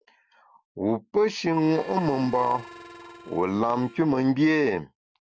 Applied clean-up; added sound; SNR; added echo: none; Harmonica; 19 dB; none.